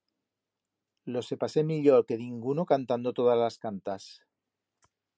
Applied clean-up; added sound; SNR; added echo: none; none; none; none.